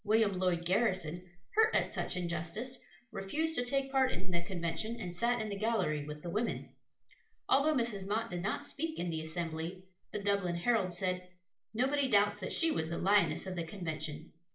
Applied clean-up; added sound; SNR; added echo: none; none; none; reverberation time 0.4 s.